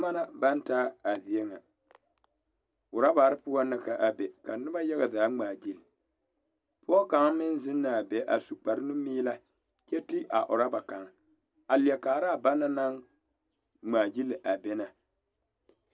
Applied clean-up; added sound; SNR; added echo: none; none; none; none.